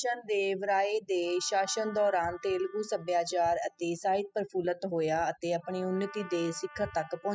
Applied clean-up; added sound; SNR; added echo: classical method spectral subtraction.